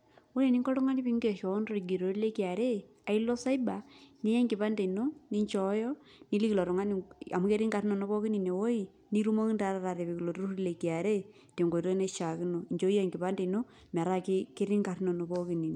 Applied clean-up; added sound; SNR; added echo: none; none; none; none.